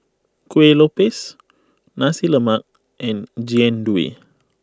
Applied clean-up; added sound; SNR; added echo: none; none; none; none.